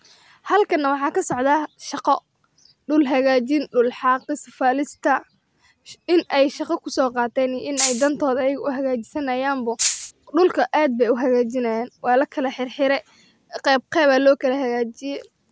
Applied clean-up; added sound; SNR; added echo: none; Rattle (instrument); 2 dB; none.